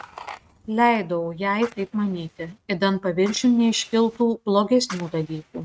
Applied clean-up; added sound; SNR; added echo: neural mask model RNNoise.